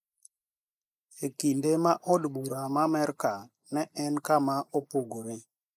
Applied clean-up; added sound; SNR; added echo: neural mask model Resemble Enhance denoiser.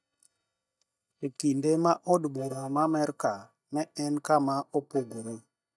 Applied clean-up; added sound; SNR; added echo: neural mask model DeepFilterNet 3.